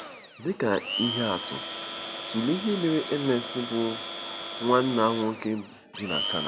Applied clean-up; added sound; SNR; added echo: none; Domestic sounds, home sounds; 7 dB; none.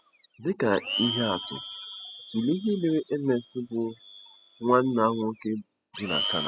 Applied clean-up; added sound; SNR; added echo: classical method spectral subtraction.